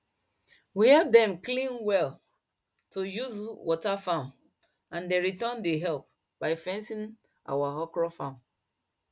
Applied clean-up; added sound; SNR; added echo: none; none; none; none.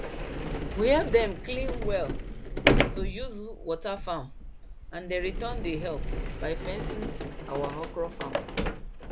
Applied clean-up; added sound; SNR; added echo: none; Sliding door; -1 dB; none.